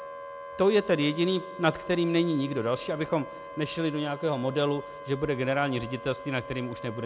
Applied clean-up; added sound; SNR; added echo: none; Wind instrument, woodwind instrument; 13 dB; none.